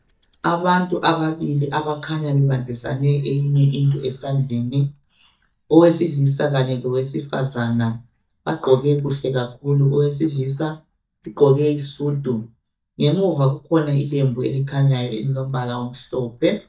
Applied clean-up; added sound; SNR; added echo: neural mask model DeepFilterNet 3.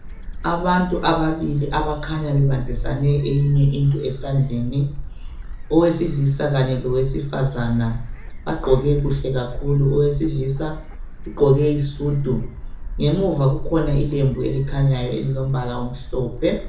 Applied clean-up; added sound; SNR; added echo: none; Gull, seagull; 8 dB; reverberation time 0.6 s.